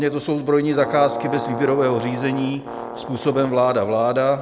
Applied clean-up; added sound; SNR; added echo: none; Brass instrument; 11 dB; none.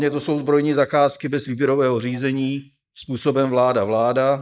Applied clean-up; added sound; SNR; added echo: neural mask model Resemble Enhance denoiser.